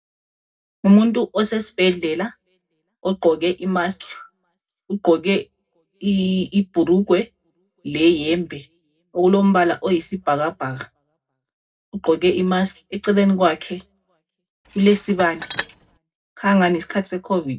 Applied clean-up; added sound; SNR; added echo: neural separator model SepFormer DNS4.